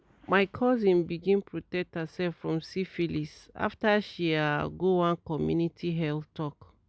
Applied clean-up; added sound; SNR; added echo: none; none; none; none.